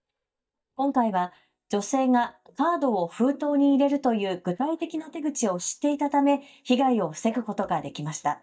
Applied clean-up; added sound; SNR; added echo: neural mask model DeepFilterNet 3.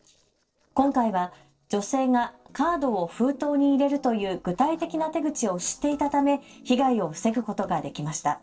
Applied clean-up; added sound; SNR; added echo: neural separator model SepFormer DNS4.